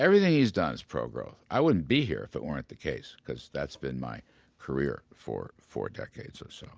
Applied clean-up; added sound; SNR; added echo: none; none; none; none.